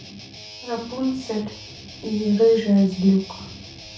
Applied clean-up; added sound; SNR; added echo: none; Guitar; 17 dB; reverberation time 0.3 s.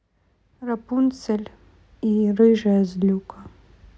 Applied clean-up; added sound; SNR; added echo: none; none; none; none.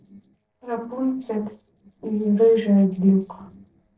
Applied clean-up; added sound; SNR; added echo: neural separator model SepFormer DNS4.